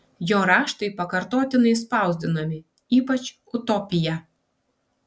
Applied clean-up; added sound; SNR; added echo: none; none; none; none.